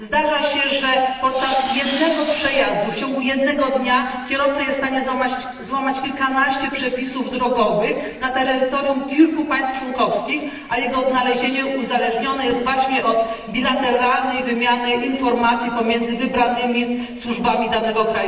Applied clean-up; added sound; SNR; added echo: none; Tools; 8 dB; reverberation time 1.4 s.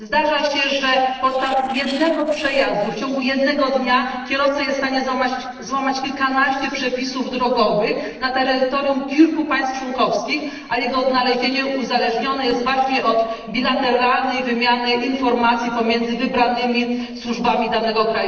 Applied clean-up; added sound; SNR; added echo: neural separator model SepFormer DNS4.